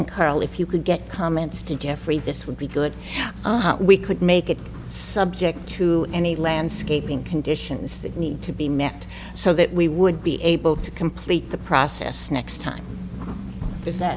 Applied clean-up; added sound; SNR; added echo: none; none; none; none.